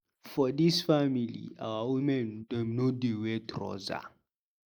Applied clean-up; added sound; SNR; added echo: neural mask model Resemble Enhance denoiser.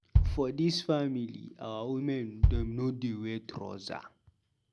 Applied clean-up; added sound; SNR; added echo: none; Bass drum; -1 dB; none.